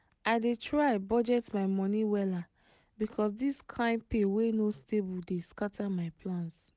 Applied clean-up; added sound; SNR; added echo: none; none; none; none.